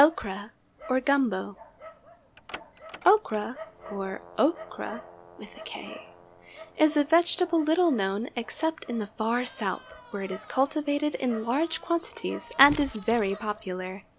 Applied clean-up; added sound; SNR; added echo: none; Dog; 18 dB; none.